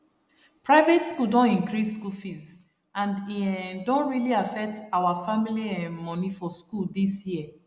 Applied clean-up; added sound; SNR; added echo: none; none; none; none.